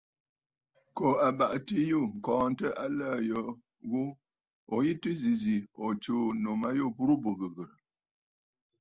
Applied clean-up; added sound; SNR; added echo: none; none; none; none.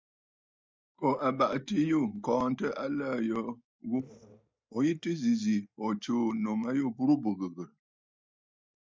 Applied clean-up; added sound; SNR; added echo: neural mask model DeepFilterNet 3.